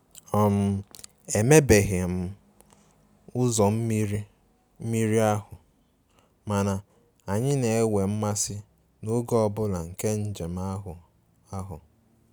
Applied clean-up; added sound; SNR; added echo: none; none; none; none.